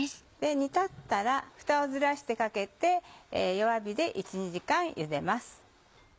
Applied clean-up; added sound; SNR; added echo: none; none; none; none.